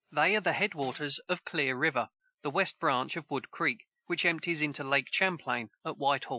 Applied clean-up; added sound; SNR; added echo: classical method Wiener filter.